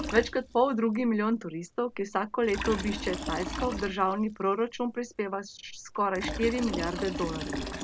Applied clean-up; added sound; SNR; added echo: none; Liquid; 9 dB; none.